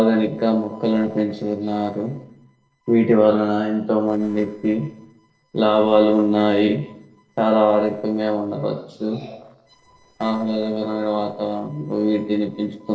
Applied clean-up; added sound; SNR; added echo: neural separator model SepFormer DNS4.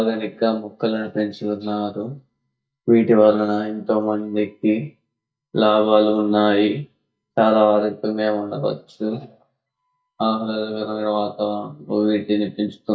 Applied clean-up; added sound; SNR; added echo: neural mask model DeepFilterNet 3.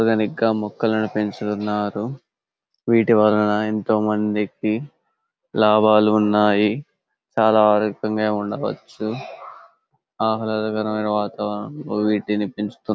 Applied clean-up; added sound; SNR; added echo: none; none; none; none.